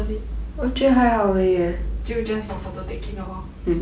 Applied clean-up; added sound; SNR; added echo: none; none; none; none.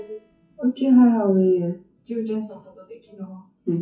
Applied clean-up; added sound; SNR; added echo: classical method WPE with log-MMSE.